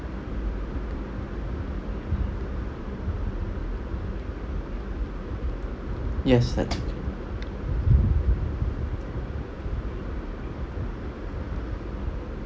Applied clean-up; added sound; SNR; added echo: none; Bass drum; 9 dB; none.